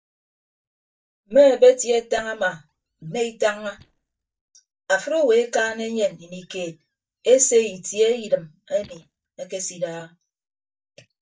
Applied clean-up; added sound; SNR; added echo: neural mask model DeepFilterNet 3.